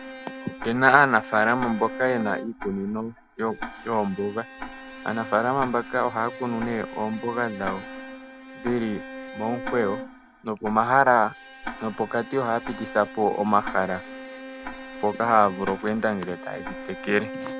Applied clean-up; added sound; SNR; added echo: none; Bowed string instrument + Tick-tock; 12 dB; none.